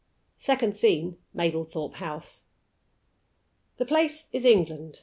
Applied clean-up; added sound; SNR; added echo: none; none; none; none.